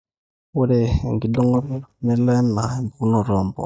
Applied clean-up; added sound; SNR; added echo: neural mask model DeepFilterNet 3.